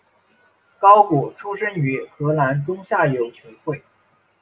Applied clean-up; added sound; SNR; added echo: none; none; none; none.